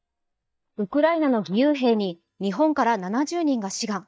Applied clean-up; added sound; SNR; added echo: neural mask model DeepFilterNet 3.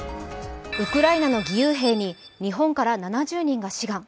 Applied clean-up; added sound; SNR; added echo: none; none; none; none.